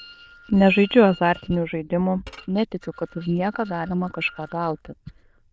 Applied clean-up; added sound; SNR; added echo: neural diffusion model UNIVERSE++.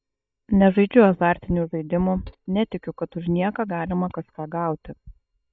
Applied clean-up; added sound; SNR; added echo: neural mask model DeepFilterNet 3.